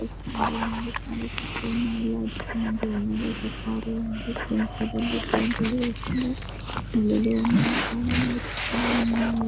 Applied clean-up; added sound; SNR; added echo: none; Dog; 2 dB; none.